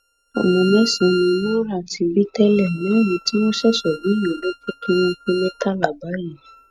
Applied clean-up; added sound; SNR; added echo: neural mask model RNNoise.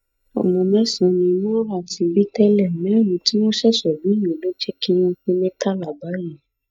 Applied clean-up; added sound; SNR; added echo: neural mask model DeepFilterNet 3.